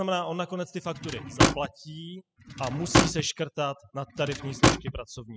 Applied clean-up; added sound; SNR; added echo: classical method spectral subtraction.